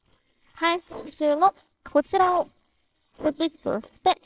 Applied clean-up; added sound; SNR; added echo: neural separator model SepFormer WHAMR!.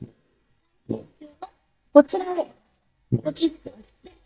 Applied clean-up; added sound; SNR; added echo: neural mask model DeepFilterNet 3.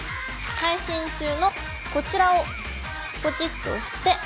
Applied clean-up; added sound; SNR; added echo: none; none; none; none.